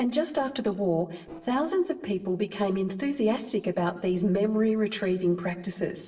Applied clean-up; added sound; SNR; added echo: neural separator model SepFormer DNS4.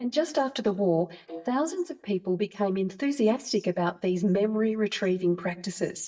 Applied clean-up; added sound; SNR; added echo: neural mask model DeepFilterNet 3.